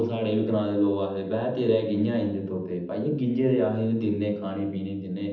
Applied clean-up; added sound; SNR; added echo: none; none; none; reverberation time 0.8 s.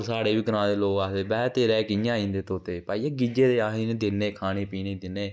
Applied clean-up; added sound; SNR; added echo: none; none; none; none.